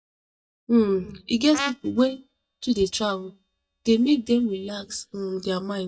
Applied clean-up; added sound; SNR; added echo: neural mask model DeepFilterNet 3.